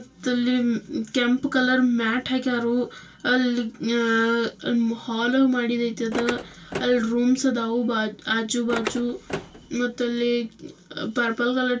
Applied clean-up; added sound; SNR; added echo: none; Car; 9 dB; reverberation time 0.2 s.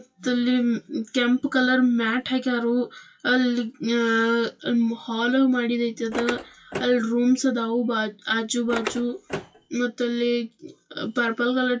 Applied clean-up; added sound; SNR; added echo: classical method WPE with log-MMSE.